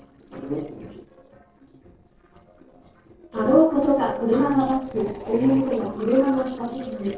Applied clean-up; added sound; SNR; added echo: neural separator model SepFormer DNS4.